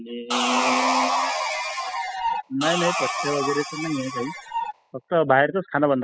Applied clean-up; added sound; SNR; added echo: classical method spectral subtraction.